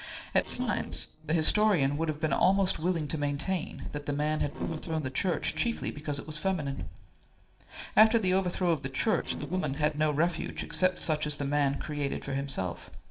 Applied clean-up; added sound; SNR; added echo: neural separator model SepFormer DNS4.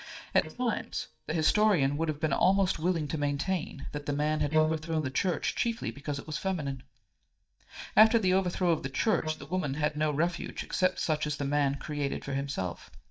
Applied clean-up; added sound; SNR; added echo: neural mask model DeepFilterNet 3.